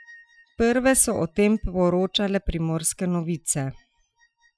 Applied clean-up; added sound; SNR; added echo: classical method Wiener filter.